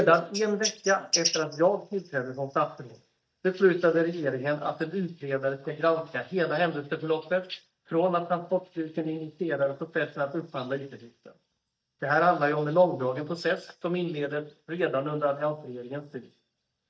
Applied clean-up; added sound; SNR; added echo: neural mask model DeepFilterNet 3.